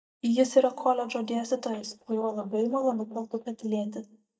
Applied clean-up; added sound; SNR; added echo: neural mask model DeepFilterNet 3.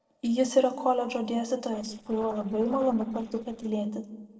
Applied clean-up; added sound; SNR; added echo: neural separator model SepFormer DNS4.